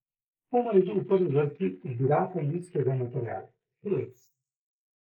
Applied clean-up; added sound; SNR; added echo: neural mask model Resemble Enhance denoiser.